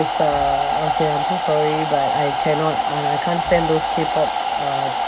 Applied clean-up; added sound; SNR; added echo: none; Domestic sounds, home sounds; -1 dB; none.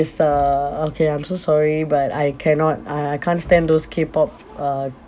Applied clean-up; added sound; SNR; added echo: none; none; none; none.